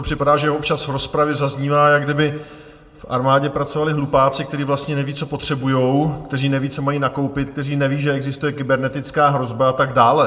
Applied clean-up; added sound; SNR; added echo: none; none; none; reverberation time 0.5 s.